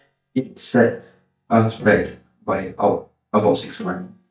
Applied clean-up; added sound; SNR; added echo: neural mask model DeepFilterNet 3.